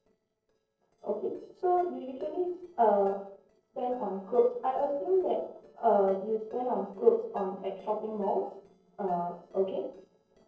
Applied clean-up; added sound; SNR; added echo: neural separator model SepFormer DNS4.